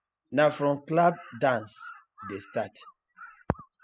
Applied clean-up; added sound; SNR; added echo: classical method spectral subtraction.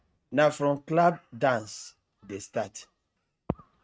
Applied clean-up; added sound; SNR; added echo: neural mask model RNNoise.